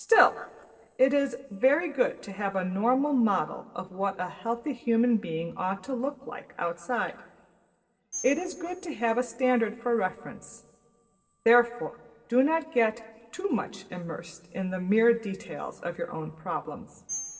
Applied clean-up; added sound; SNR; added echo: neural separator model SepFormer DNS4.